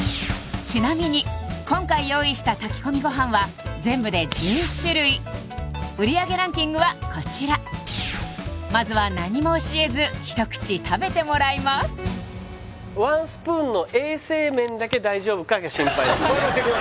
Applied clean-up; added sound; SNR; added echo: none; Crack; 16 dB; none.